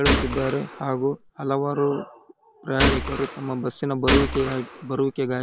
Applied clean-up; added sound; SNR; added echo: none; Gunshot, gunfire; 0 dB; none.